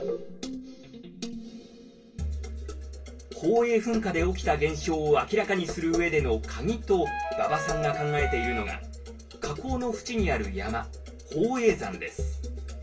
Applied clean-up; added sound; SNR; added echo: none; Wind instrument, woodwind instrument; 4 dB; reverberation time 0.2 s.